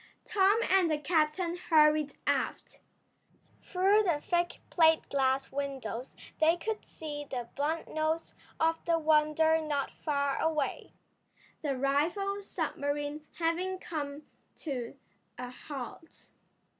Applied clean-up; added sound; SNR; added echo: none; none; none; none.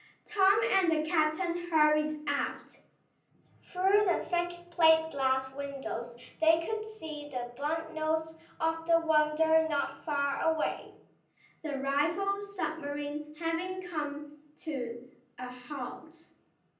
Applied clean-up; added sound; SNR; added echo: none; none; none; reverberation time 0.6 s.